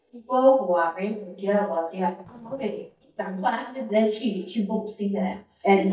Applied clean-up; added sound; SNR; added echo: neural mask model DeepFilterNet 3.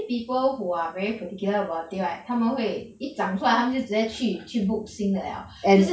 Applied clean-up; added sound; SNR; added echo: none; none; none; none.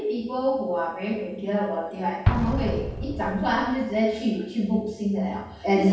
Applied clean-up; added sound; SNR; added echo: none; Explosion; 7 dB; reverberation time 0.8 s.